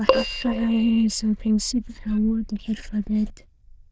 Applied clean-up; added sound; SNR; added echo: neural diffusion model UNIVERSE++.